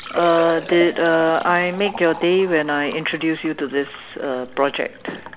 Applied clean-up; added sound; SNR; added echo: none; Liquid; 14 dB; none.